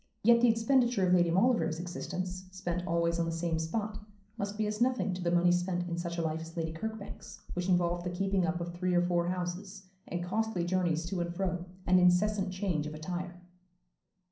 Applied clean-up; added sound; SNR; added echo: none; Knock; 14 dB; reverberation time 0.6 s.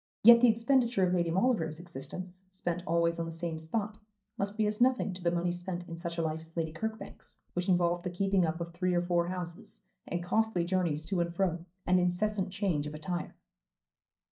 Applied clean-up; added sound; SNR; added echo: neural mask model DeepFilterNet 3.